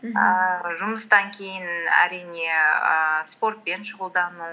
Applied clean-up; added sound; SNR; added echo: none; none; none; none.